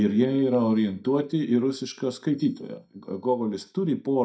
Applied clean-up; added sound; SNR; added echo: neural mask model DeepFilterNet 3.